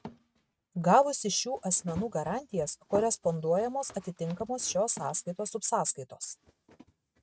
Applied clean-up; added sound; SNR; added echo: neural mask model RNNoise.